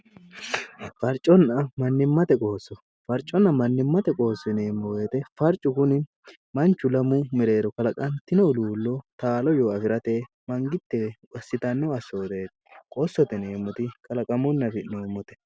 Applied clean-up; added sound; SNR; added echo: none; none; none; none.